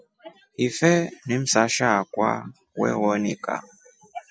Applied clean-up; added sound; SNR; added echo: none; none; none; none.